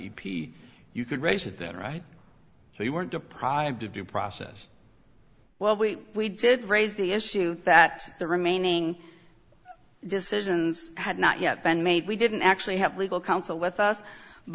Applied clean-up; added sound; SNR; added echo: none; none; none; none.